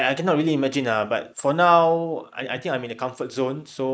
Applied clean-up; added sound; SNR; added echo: neural mask model Resemble Enhance denoiser.